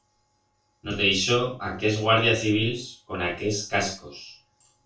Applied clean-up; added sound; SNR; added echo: none; none; none; reverberation time 0.3 s.